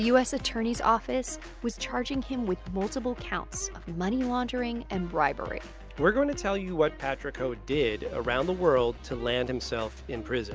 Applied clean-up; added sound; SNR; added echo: none; none; none; none.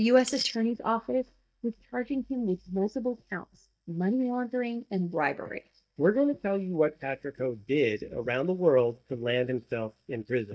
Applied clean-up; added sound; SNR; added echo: neural mask model DeepFilterNet 3.